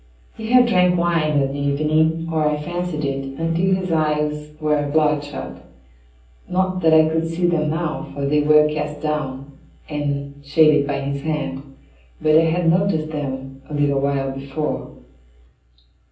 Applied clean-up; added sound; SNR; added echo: none; none; none; reverberation time 0.6 s.